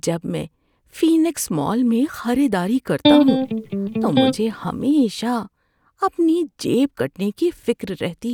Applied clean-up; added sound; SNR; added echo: none; Electric guitar; -2 dB; none.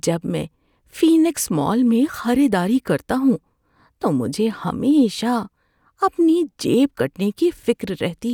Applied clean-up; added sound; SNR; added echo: none; none; none; none.